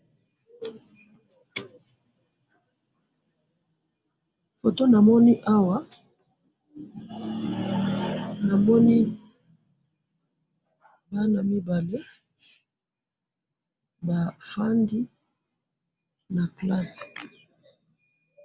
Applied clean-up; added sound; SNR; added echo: none; none; none; none.